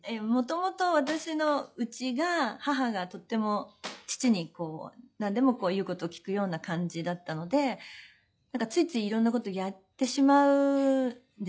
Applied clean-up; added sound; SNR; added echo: classical method log-MMSE.